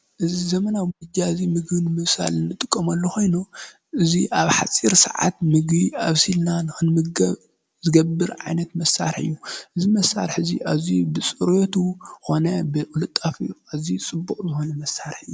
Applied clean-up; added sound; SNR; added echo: none; none; none; none.